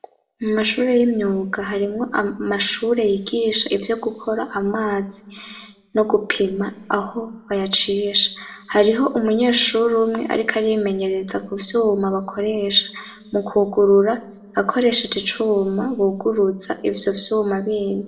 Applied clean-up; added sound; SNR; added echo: none; none; none; reverberation time 1.1 s.